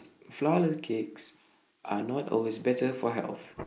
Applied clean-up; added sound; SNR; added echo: neural mask model Resemble Enhance denoiser.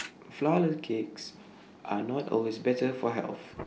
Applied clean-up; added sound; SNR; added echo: none; Fire; 20 dB; none.